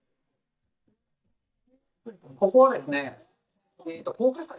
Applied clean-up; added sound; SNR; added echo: neural mask model DeepFilterNet 3.